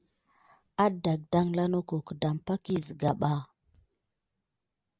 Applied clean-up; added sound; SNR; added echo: none; none; none; none.